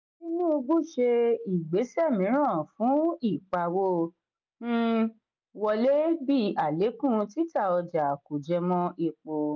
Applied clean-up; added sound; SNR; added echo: none; none; none; none.